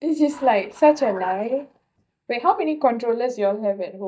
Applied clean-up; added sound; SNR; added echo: neural mask model DeepFilterNet 3.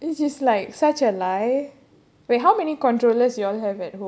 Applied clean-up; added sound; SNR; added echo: none; none; none; none.